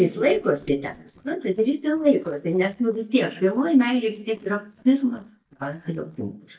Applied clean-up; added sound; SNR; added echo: neural mask model DeepFilterNet 3.